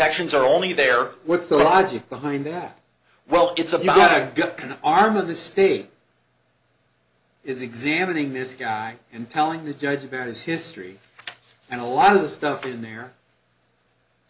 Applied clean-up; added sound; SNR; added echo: none; none; none; none.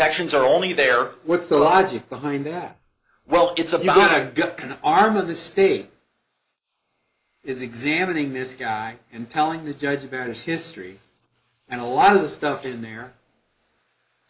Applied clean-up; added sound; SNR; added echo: neural mask model Resemble Enhance denoiser.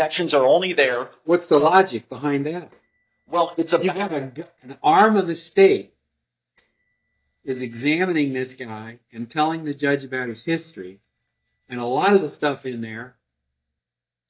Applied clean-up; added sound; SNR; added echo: neural mask model DeepFilterNet 3.